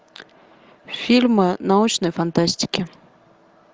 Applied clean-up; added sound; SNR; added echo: none; none; none; none.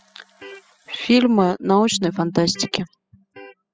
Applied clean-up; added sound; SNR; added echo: classical method spectral subtraction.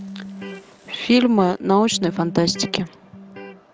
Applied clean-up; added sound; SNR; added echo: none; Electric guitar + Fire; 15 dB; none.